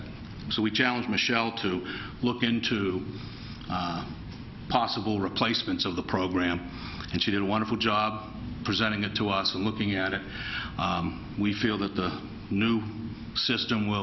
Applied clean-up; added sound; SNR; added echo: none; none; none; none.